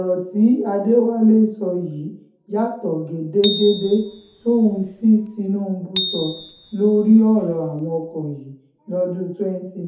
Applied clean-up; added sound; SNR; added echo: none; Bicycle bell; 10 dB; reverberation time 0.5 s.